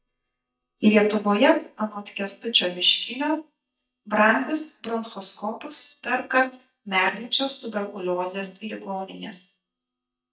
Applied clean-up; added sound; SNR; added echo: neural mask model DeepFilterNet 3.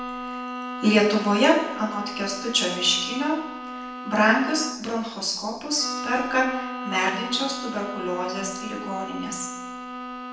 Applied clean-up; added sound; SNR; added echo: none; Bowed string instrument; 8 dB; reverberation time 0.9 s.